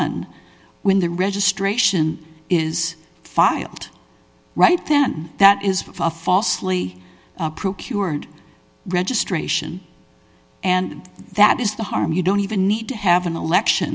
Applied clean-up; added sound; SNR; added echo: none; none; none; none.